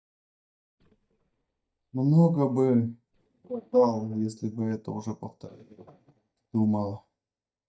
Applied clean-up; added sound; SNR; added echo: neural mask model DeepFilterNet 3.